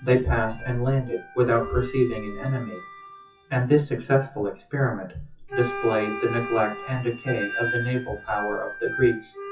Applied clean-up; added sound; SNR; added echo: classical method WPE with log-MMSE.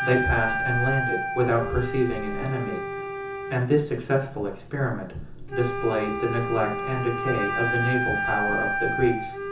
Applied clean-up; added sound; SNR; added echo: none; Wind instrument, woodwind instrument; 3 dB; reverberation time 0.6 s.